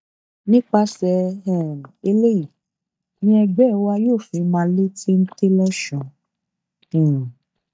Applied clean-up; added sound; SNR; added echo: neural mask model DeepFilterNet 3.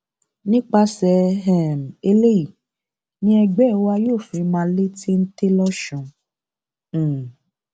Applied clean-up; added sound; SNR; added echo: none; none; none; none.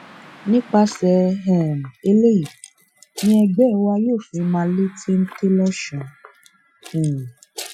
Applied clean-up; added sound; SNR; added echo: classical method Wiener filter.